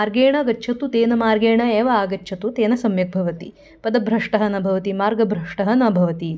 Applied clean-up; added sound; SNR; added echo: none; none; none; none.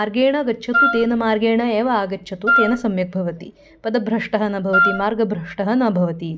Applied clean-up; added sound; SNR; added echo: none; Wind instrument, woodwind instrument; 0 dB; none.